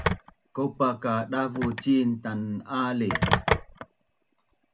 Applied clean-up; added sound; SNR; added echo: none; Telephone; 3 dB; none.